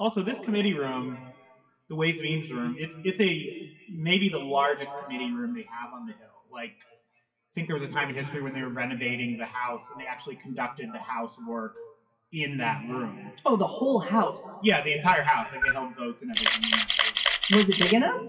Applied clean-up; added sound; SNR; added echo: classical method WPE with log-MMSE.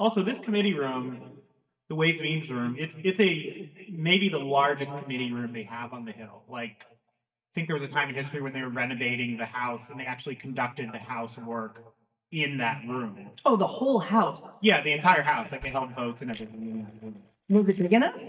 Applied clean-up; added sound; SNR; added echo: neural mask model DeepFilterNet 3.